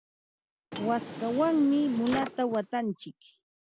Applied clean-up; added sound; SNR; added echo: none; Drawer open or close; 11 dB; none.